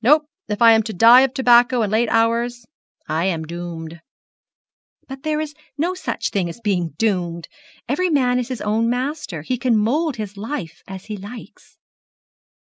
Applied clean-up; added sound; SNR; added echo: none; none; none; none.